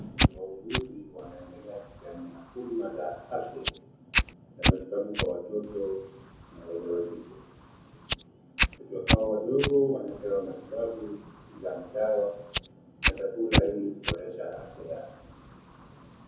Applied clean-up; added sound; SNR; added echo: none; Fire; -4 dB; reverberation time 0.7 s.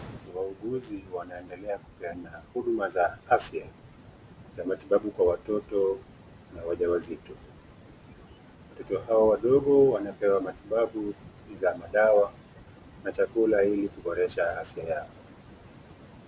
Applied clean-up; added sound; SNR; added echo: none; none; none; none.